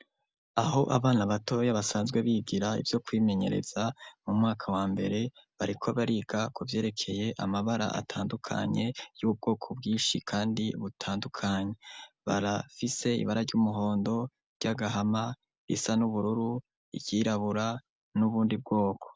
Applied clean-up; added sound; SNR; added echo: none; none; none; none.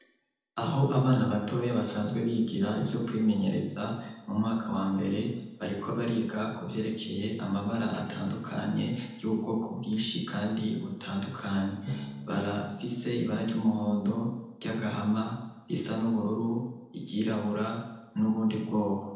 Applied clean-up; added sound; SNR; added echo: neural separator model SepFormer DNS4.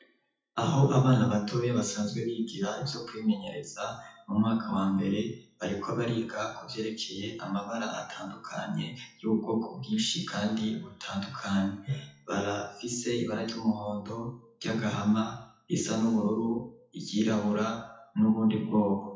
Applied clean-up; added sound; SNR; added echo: classical method WPE with log-MMSE.